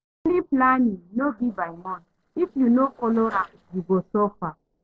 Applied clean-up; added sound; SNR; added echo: neural separator model SepFormer DNS4.